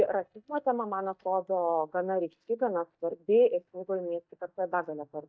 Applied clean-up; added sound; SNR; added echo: neural mask model DeepFilterNet 3.